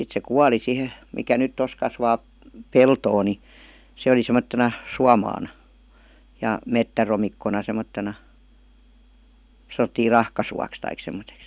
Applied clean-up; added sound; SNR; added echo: none; none; none; none.